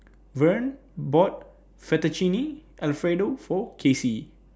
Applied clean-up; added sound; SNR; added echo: none; none; none; none.